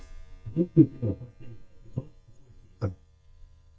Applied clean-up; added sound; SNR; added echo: neural mask model DeepFilterNet 3.